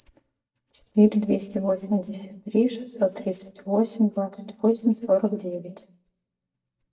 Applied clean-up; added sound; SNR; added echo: neural mask model DeepFilterNet 3.